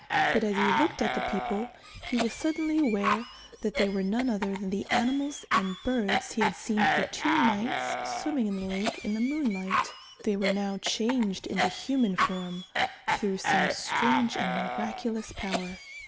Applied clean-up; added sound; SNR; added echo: none; Cough; 1 dB; none.